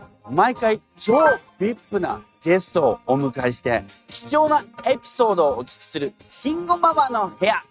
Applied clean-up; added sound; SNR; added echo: neural mask model RNNoise.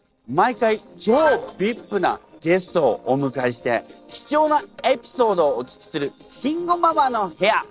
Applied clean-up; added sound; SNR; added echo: neural separator model SepFormer DNS4.